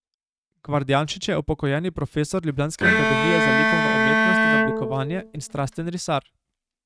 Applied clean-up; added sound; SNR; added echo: neural mask model RNNoise.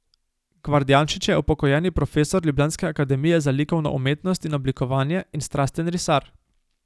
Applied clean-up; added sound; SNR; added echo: none; none; none; none.